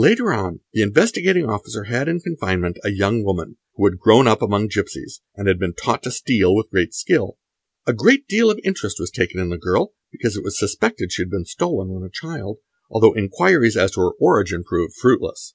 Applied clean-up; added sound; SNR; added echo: none; none; none; none.